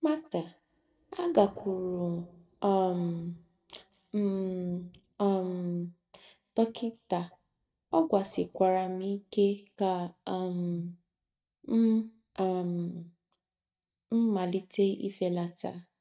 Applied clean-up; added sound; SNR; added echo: neural mask model DeepFilterNet 3.